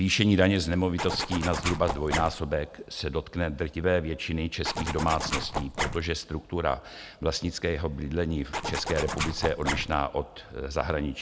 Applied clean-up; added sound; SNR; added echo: none; Zipper (clothing); 4 dB; none.